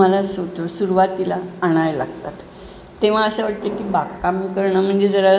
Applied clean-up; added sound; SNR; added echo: none; none; none; reverberation time 0.3 s.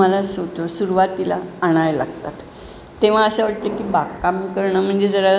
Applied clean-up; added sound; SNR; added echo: none; none; none; none.